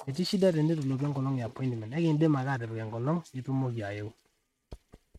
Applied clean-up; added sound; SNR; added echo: neural mask model RNNoise.